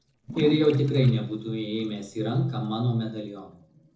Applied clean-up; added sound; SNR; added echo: neural separator model SepFormer DNS4.